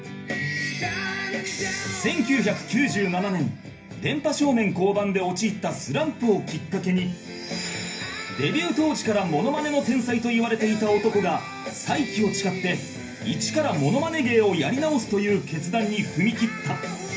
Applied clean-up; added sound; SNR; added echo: none; none; none; reverberation time 0.3 s.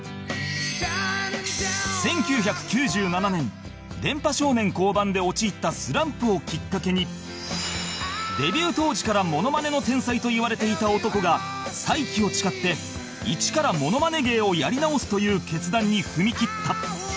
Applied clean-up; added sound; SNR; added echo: none; none; none; none.